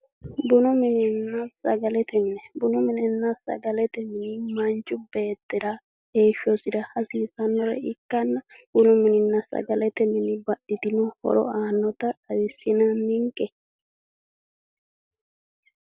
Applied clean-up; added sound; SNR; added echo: none; none; none; none.